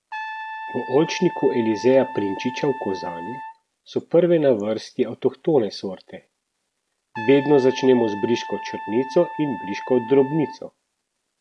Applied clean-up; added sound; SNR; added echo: none; Trumpet; 11 dB; none.